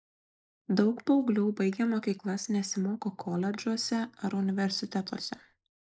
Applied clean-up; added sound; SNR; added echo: neural mask model Resemble Enhance denoiser.